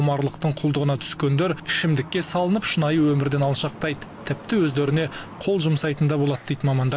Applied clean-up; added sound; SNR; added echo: none; none; none; none.